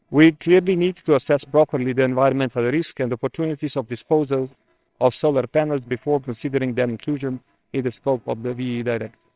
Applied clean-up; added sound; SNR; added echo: neural separator model SepFormer WHAMR!.